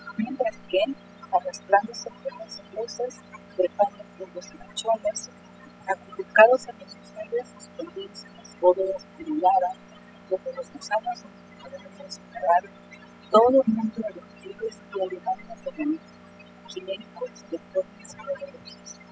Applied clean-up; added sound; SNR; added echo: classical method spectral subtraction.